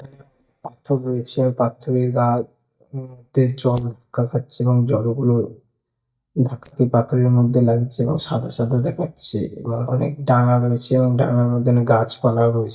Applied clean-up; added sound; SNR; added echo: neural mask model DeepFilterNet 3.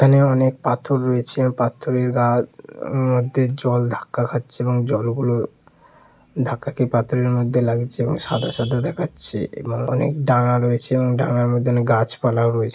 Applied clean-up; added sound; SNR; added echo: none; none; none; none.